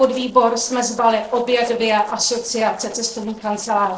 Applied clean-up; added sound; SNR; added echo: neural separator model SepFormer DNS4.